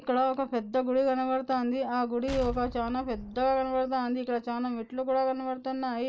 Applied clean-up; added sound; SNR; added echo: none; Explosion; 13 dB; none.